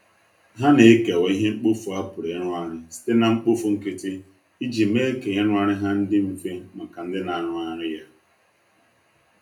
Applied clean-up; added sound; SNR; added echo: none; none; none; reverberation time 0.3 s.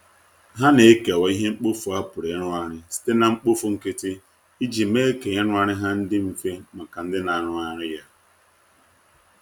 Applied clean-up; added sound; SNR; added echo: none; none; none; none.